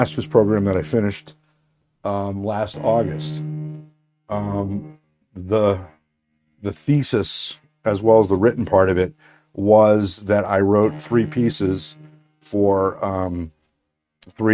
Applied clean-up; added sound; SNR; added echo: neural mask model RNNoise.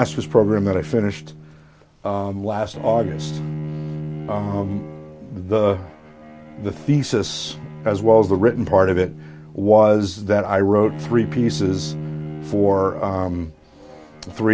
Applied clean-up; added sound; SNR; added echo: none; Bowed string instrument; 12 dB; none.